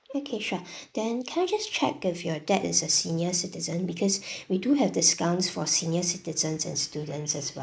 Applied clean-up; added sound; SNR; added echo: neural mask model Resemble Enhance denoiser.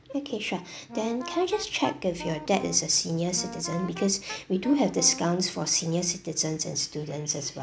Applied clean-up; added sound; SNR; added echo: none; Wind instrument, woodwind instrument; 12 dB; none.